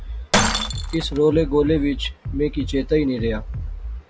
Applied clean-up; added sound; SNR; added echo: none; Bass drum + Shatter; 3 dB; none.